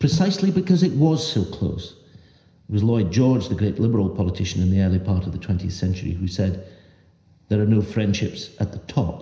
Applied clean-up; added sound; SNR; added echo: none; none; none; reverberation time 0.9 s.